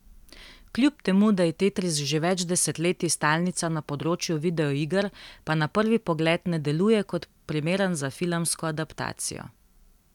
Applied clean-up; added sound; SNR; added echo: none; none; none; none.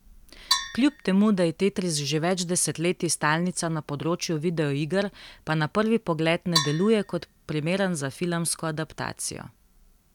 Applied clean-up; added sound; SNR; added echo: none; Percussion; 7 dB; none.